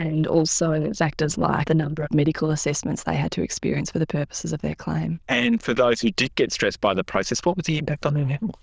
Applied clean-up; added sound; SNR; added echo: neural diffusion model UNIVERSE++.